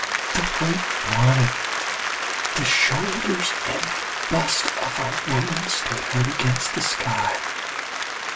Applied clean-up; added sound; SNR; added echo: none; Applause; 1 dB; reverberation time 0.2 s.